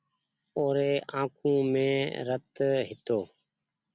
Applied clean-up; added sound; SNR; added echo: none; none; none; none.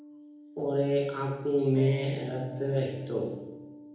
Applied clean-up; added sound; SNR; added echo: none; Acoustic guitar; 17 dB; reverberation time 0.9 s.